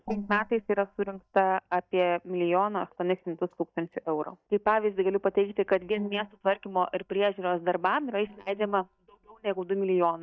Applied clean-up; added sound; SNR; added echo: neural mask model DeepFilterNet 3.